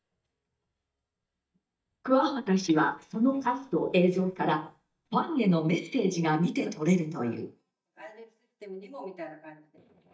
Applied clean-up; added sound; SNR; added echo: neural mask model DeepFilterNet 3.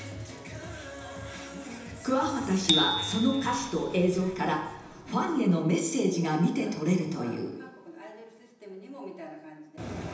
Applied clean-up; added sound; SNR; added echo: none; Bicycle bell; 5 dB; reverberation time 0.9 s.